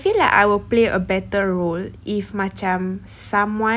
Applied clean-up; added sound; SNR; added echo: none; none; none; none.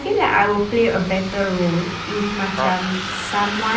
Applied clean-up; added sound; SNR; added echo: none; Bus; 8 dB; reverberation time 0.6 s.